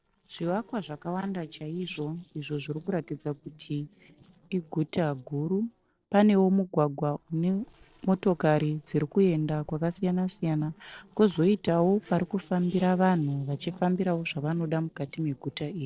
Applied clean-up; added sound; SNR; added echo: neural separator model SepFormer DNS4.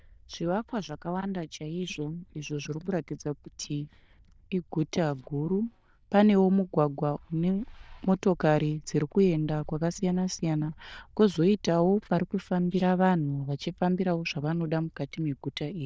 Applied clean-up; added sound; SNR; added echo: neural diffusion model UNIVERSE++.